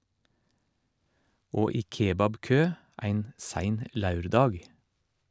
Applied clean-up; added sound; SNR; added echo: none; none; none; none.